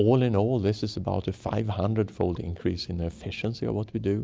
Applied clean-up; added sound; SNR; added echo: none; none; none; none.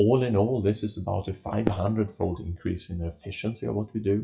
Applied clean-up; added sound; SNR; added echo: classical method WPE with log-MMSE.